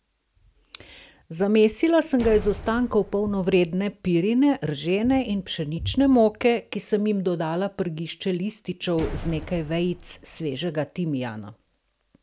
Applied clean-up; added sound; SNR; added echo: none; Slam; 13 dB; none.